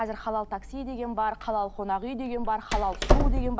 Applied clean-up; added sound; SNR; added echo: none; Door; -1 dB; none.